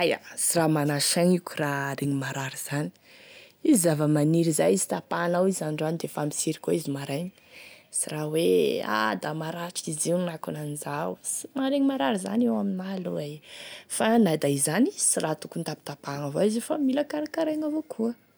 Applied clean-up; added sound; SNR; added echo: none; none; none; none.